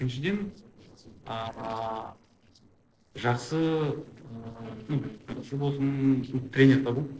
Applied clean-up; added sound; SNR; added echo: neural separator model SepFormer DNS4.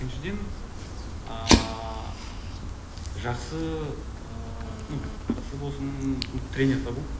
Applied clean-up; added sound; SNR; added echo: none; Fire; -3 dB; reverberation time 1.1 s.